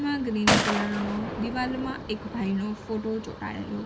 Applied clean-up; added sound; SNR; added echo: none; Gunshot, gunfire; 2 dB; none.